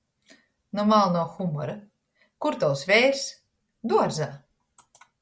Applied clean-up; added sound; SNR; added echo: none; none; none; none.